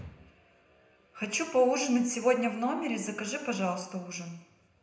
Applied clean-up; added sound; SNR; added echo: none; none; none; reverberation time 0.8 s.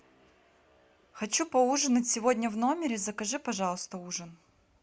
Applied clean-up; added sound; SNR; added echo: none; none; none; none.